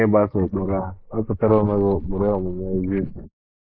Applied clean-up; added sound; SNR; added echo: neural mask model Resemble Enhance denoiser.